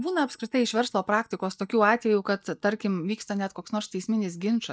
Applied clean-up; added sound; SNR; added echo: neural mask model DeepFilterNet 3.